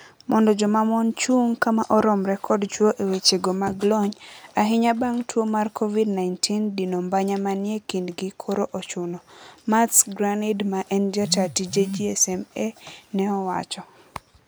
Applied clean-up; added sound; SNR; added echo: none; none; none; none.